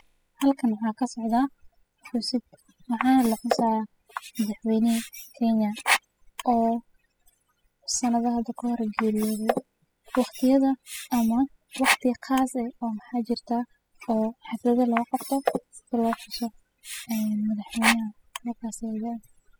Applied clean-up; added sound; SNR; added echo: classical method spectral subtraction.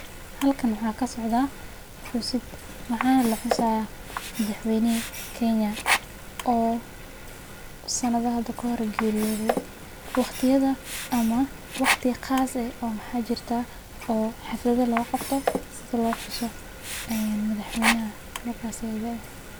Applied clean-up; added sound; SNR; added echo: none; Sink (filling or washing); 7 dB; none.